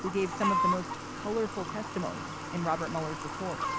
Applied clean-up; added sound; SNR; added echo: none; Water tap, faucet / Water + Chicken, rooster; 0 dB; none.